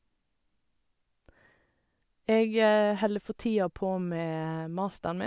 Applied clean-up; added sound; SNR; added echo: none; none; none; none.